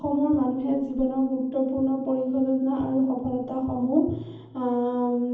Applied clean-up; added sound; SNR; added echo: none; Tap; 19 dB; reverberation time 0.8 s.